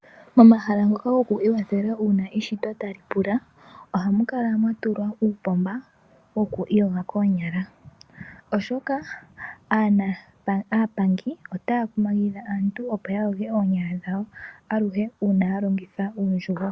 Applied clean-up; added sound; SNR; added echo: none; none; none; none.